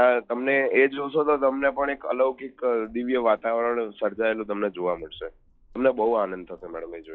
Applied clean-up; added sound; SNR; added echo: classical method log-MMSE.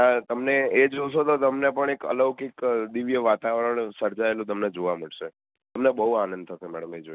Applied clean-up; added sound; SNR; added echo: none; none; none; none.